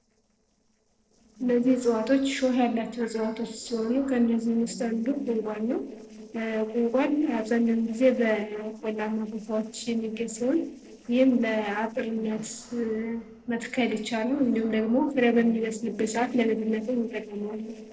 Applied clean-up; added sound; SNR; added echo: neural separator model SepFormer DNS4.